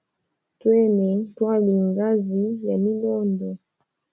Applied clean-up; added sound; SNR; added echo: none; none; none; none.